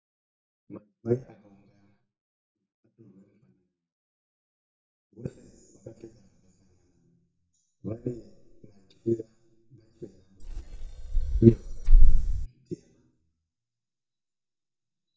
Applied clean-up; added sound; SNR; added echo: neural mask model DeepFilterNet 3.